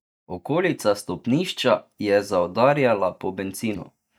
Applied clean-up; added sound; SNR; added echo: neural mask model DeepFilterNet 3.